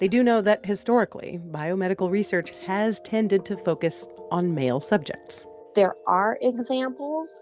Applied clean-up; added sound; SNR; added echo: none; none; none; none.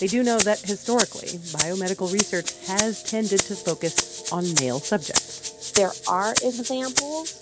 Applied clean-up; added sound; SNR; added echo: none; Rattle (instrument); 2 dB; none.